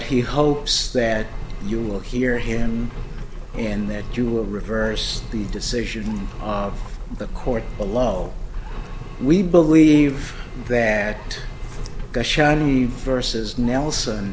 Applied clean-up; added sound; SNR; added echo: none; Engine; 17 dB; none.